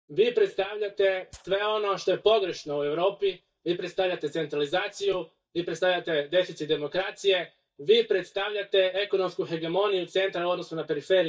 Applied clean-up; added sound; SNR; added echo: neural mask model DeepFilterNet 3.